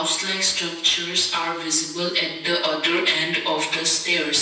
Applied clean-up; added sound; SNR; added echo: none; none; none; reverberation time 0.9 s.